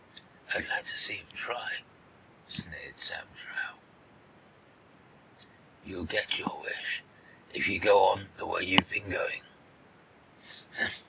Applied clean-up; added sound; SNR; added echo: none; none; none; none.